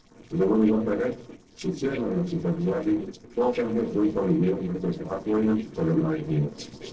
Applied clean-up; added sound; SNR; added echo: neural separator model SepFormer DNS4.